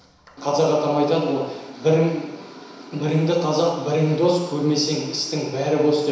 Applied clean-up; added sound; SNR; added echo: none; none; none; reverberation time 1.0 s.